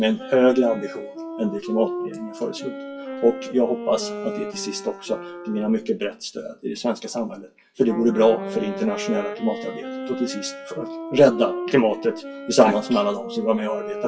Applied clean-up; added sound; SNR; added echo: classical method WPE with log-MMSE.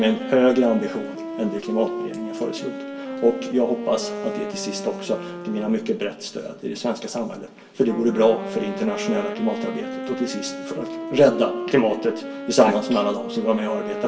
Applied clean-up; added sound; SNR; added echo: none; Wind instrument, woodwind instrument; 8 dB; reverberation time 0.2 s.